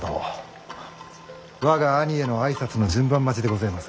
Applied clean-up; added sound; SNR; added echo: none; none; none; none.